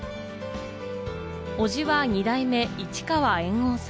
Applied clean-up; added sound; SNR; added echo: none; none; none; none.